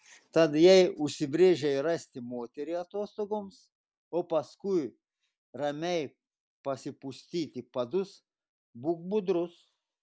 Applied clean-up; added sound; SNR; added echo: none; none; none; none.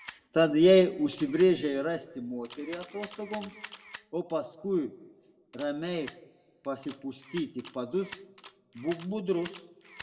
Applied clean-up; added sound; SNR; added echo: none; Camera; 18 dB; reverberation time 1.0 s.